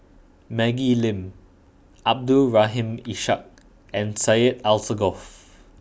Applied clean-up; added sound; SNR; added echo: none; none; none; none.